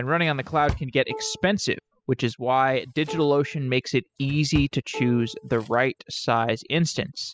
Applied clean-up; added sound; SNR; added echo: classical method spectral subtraction.